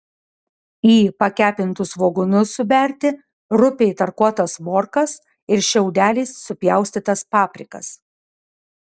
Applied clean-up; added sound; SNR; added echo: none; none; none; none.